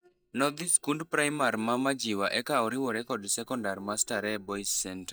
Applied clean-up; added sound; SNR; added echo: neural mask model DeepFilterNet 3.